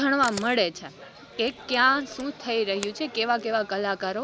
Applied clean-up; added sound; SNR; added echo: none; Camera; 18 dB; none.